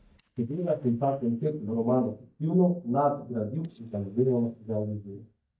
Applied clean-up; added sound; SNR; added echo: neural mask model DeepFilterNet 3.